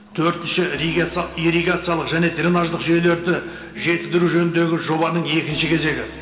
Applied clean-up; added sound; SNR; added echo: none; Piano; 18 dB; reverberation time 2.1 s.